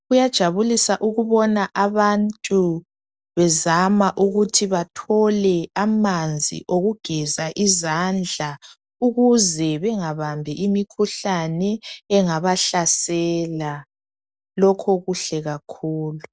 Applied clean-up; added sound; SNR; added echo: none; none; none; none.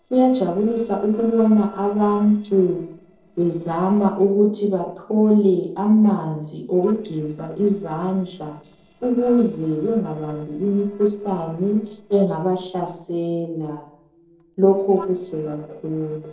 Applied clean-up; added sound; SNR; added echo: neural separator model SepFormer DNS4.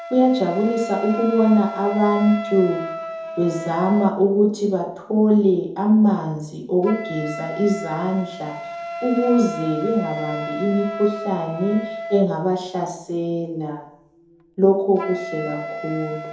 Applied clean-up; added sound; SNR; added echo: none; Wind instrument, woodwind instrument; 11 dB; reverberation time 2.6 s.